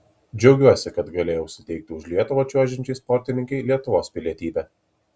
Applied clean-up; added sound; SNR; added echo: none; none; none; none.